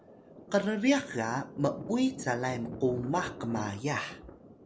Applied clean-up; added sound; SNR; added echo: none; Thunder; 13 dB; none.